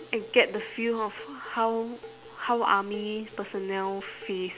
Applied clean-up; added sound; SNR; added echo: none; Dishes, pots, and pans; 18 dB; none.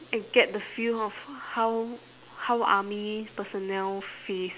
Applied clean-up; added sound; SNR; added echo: none; none; none; none.